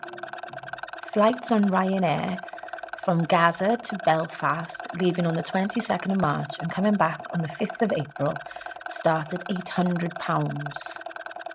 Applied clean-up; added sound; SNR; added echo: none; Rattle; 12 dB; none.